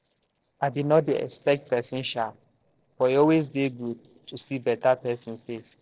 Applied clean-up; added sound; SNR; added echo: neural separator model SepFormer DNS4.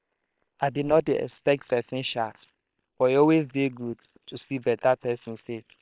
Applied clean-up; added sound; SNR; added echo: neural separator model SepFormer WHAM!.